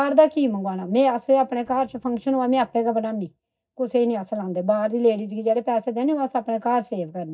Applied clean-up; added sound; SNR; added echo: neural mask model DeepFilterNet 3.